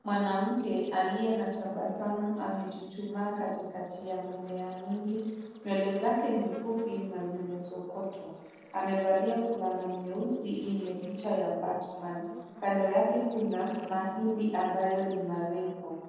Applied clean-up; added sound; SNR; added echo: neural separator model SepFormer DNS4.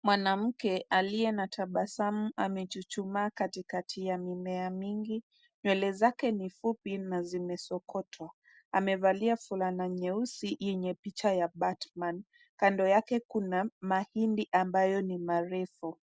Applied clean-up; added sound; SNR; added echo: none; none; none; none.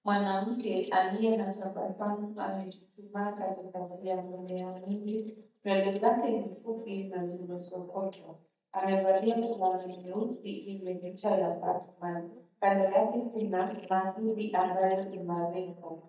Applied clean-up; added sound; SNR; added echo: neural mask model DeepFilterNet 3.